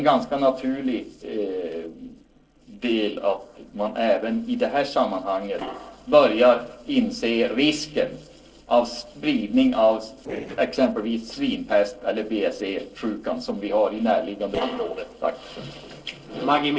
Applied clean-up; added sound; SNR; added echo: neural separator model SepFormer DNS4.